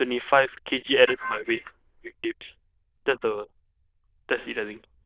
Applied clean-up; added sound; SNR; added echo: neural diffusion model UNIVERSE++.